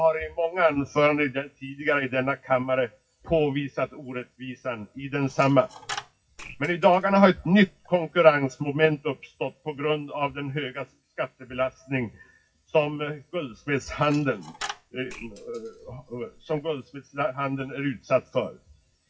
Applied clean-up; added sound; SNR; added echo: classical method WPE with log-MMSE.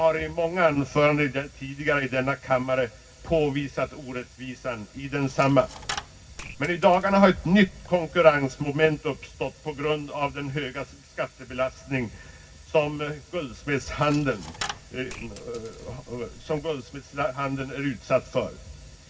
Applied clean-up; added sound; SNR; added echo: none; Coin (dropping); 16 dB; reverberation time 0.4 s.